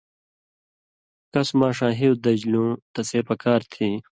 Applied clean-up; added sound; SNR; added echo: none; none; none; none.